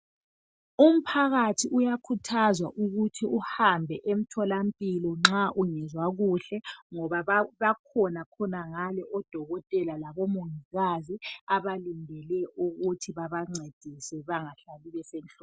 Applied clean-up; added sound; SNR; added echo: none; none; none; none.